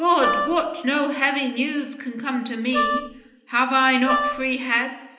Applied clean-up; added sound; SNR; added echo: none; Wind instrument, woodwind instrument; 2 dB; reverberation time 1.0 s.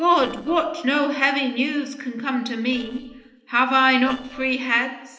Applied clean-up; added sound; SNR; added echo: neural separator model SepFormer DNS4.